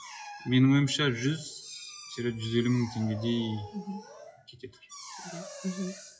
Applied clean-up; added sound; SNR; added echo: classical method WPE with log-MMSE.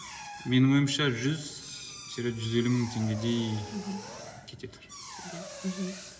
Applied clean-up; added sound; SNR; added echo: none; Drill; 14 dB; reverberation time 1.6 s.